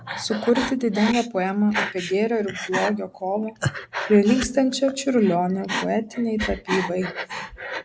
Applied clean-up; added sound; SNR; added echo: neural mask model Resemble Enhance denoiser.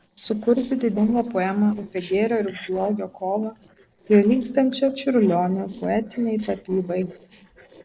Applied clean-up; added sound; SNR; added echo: neural separator model SepFormer DNS4.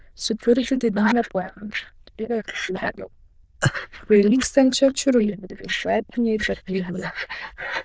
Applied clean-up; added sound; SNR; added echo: neural diffusion model UNIVERSE++.